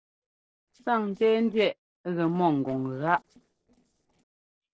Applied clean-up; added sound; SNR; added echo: neural separator model SepFormer DNS4.